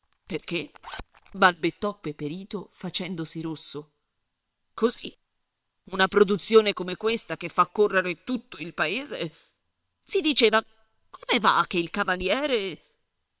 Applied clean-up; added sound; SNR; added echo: neural separator model SepFormer WHAM!.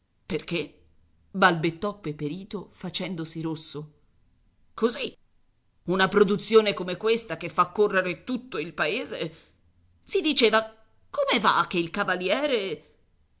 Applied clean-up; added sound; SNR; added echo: none; none; none; none.